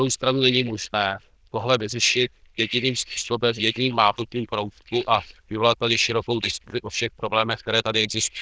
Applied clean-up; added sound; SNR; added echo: neural diffusion model UNIVERSE++.